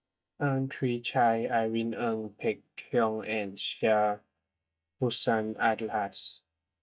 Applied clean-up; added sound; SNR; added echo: neural mask model DeepFilterNet 3.